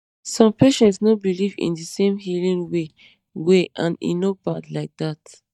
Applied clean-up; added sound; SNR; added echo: neural mask model DeepFilterNet 3.